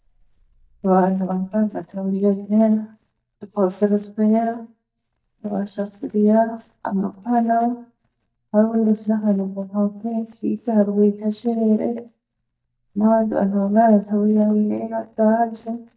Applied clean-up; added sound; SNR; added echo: neural mask model DeepFilterNet 3.